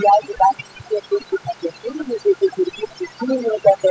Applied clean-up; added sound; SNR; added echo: classical method spectral subtraction.